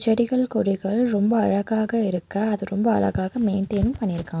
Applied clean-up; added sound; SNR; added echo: none; none; none; none.